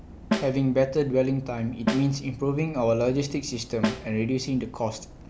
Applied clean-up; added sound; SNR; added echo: none; Snare drum; 8 dB; none.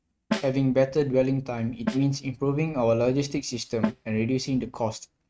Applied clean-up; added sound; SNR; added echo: neural mask model RNNoise.